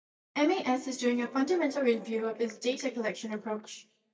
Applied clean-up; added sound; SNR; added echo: neural mask model DeepFilterNet 3.